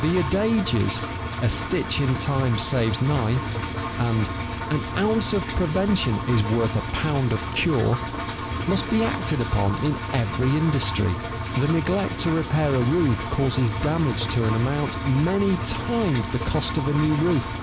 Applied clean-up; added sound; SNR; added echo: none; Engine; 5 dB; none.